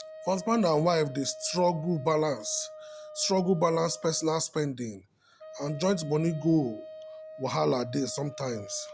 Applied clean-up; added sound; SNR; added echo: none; Wind instrument, woodwind instrument; 16 dB; none.